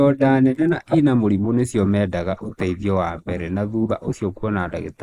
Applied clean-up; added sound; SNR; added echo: neural mask model Resemble Enhance denoiser.